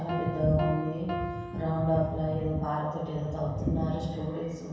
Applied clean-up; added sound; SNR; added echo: none; Piano; 11 dB; reverberation time 1.2 s.